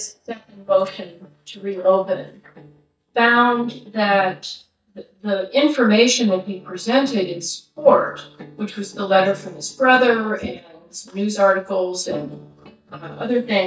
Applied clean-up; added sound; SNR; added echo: neural mask model DeepFilterNet 3.